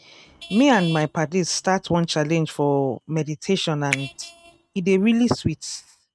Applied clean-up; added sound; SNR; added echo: neural mask model RNNoise.